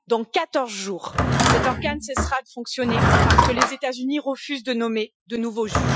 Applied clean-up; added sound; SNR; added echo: classical method Wiener filter.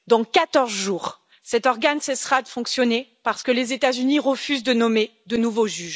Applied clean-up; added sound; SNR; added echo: none; none; none; none.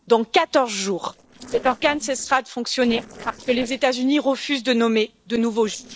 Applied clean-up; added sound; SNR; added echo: neural separator model SepFormer DNS4.